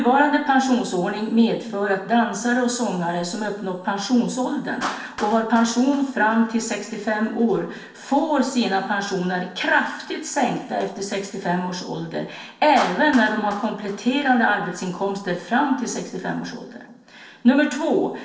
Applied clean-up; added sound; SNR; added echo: neural separator model SepFormer DNS4.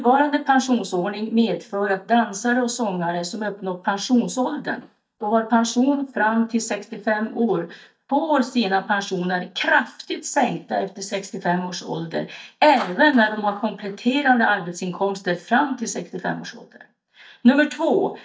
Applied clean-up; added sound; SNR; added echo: neural mask model DeepFilterNet 3.